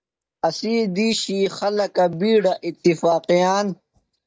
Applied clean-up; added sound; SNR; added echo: neural mask model DeepFilterNet 3.